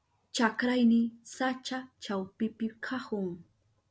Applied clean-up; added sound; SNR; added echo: none; none; none; none.